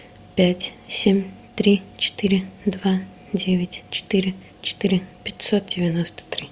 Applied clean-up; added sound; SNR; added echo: none; none; none; none.